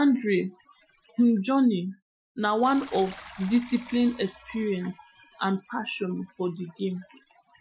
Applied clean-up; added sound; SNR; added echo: classical method Wiener filter.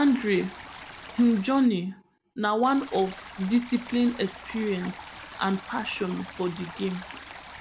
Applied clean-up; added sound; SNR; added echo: none; Stream; 16 dB; none.